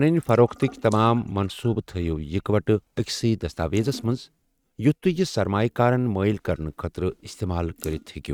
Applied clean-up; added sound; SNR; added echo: neural mask model RNNoise.